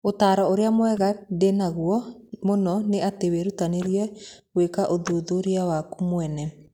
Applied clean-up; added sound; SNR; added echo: neural mask model DeepFilterNet 3.